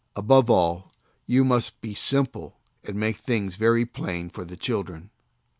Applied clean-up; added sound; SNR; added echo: none; none; none; none.